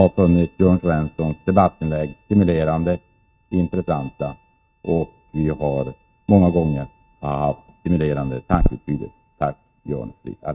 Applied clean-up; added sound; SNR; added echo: neural mask model RNNoise.